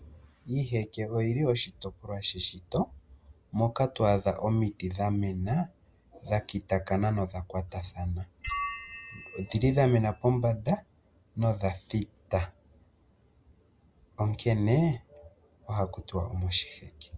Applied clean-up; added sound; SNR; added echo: none; Bell; 10 dB; none.